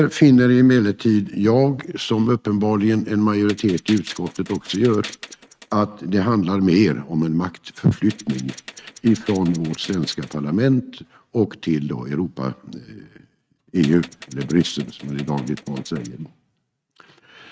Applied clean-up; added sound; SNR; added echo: neural mask model RNNoise.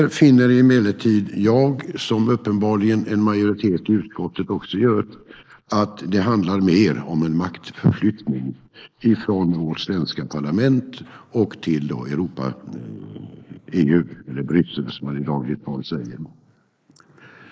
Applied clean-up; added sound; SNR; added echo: neural mask model Resemble Enhance denoiser.